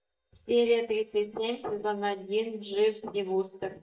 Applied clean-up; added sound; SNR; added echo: neural mask model DeepFilterNet 3.